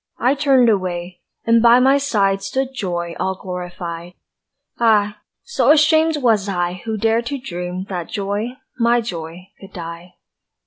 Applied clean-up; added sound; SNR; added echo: none; none; none; none.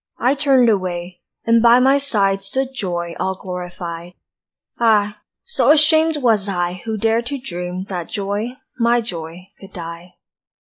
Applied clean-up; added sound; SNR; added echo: neural mask model Resemble Enhance denoiser.